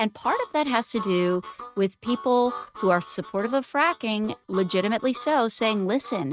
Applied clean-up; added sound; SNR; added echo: neural mask model RNNoise.